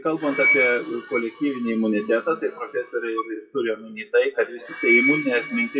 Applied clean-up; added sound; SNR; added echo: classical method WPE with log-MMSE.